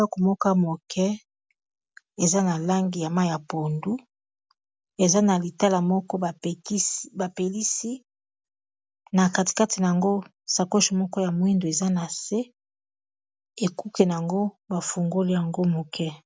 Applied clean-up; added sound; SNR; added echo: none; none; none; none.